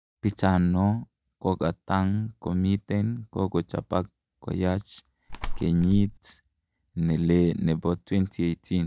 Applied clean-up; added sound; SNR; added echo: neural mask model DeepFilterNet 3.